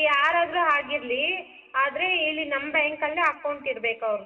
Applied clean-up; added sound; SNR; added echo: none; none; none; reverberation time 1.8 s.